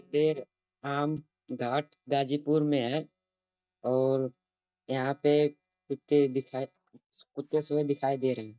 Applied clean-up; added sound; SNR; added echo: neural mask model DeepFilterNet 3.